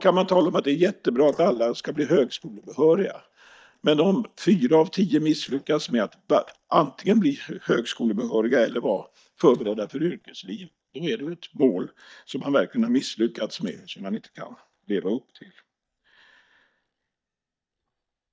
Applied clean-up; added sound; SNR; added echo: neural mask model DeepFilterNet 3.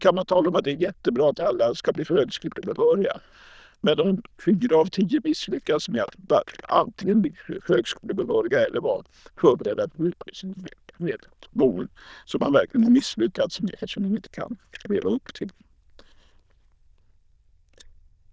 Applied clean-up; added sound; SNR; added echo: neural diffusion model UNIVERSE++.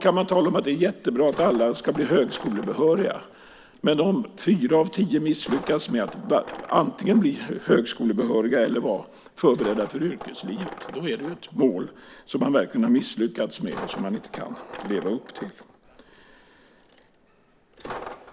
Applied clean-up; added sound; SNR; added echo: none; Coin (dropping); 18 dB; none.